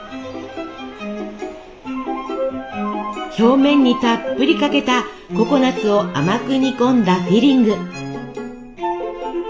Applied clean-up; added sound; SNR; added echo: none; none; none; reverberation time 0.6 s.